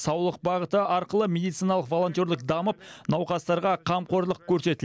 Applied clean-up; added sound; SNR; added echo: none; none; none; none.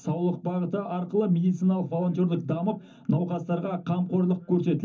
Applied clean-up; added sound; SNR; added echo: none; none; none; reverberation time 0.3 s.